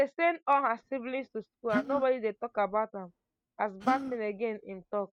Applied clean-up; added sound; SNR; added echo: neural mask model RNNoise.